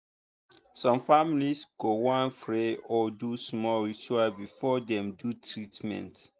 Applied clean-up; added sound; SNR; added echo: none; none; none; none.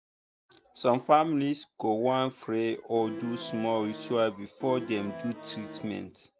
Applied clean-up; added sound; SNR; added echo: none; Accordion; 11 dB; none.